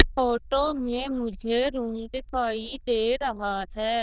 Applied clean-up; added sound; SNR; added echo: neural diffusion model UNIVERSE++.